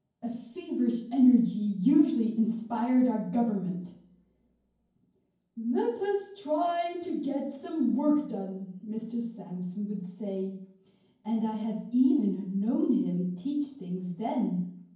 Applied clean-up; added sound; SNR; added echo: none; none; none; reverberation time 0.9 s.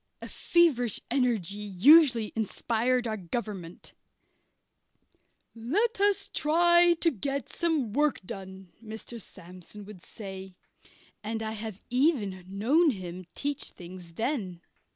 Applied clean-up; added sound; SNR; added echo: none; none; none; none.